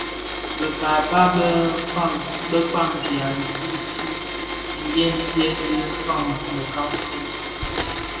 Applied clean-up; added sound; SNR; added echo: none; Domestic sounds, home sounds; 5 dB; reverberation time 1.6 s.